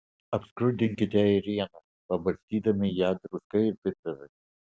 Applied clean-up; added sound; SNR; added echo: none; none; none; none.